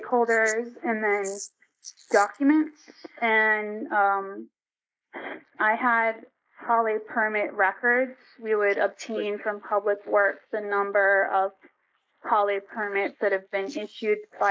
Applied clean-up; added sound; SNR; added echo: neural mask model Resemble Enhance denoiser.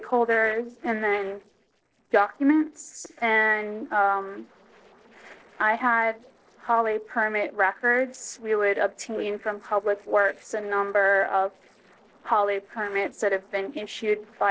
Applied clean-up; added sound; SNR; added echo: neural separator model SepFormer DNS4.